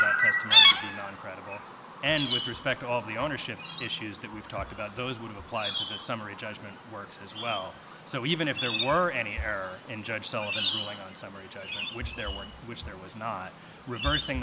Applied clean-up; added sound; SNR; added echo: none; Chirp, tweet; -4 dB; none.